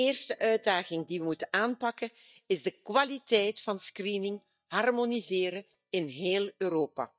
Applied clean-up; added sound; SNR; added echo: neural mask model DeepFilterNet 3.